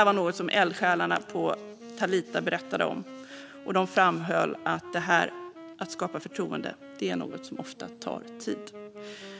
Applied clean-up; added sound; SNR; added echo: none; Wind instrument, woodwind instrument; 16 dB; none.